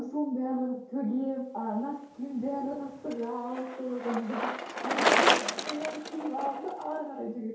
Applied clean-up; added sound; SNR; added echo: none; Bicycle; 0 dB; reverberation time 2.4 s.